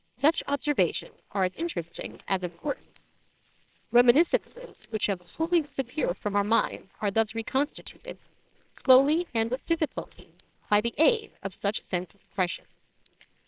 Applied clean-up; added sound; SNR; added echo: neural separator model SepFormer WHAMR!.